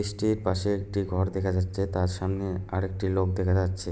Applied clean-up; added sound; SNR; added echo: none; none; none; none.